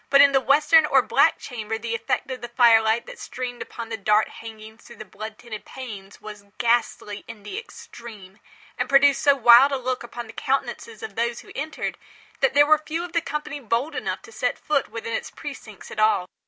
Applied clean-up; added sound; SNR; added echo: none; none; none; none.